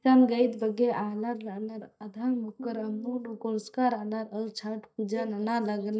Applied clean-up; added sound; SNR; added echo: neural mask model DeepFilterNet 3.